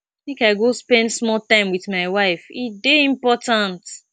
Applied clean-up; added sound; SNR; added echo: none; none; none; none.